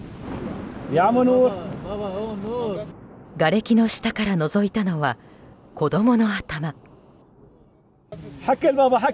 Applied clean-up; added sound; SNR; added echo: none; Thunder; 17 dB; none.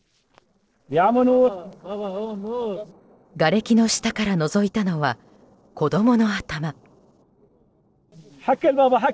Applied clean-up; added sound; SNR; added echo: neural separator model SepFormer DNS4.